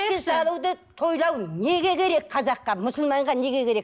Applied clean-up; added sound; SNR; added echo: none; none; none; none.